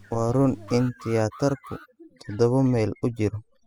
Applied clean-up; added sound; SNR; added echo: classical method spectral subtraction.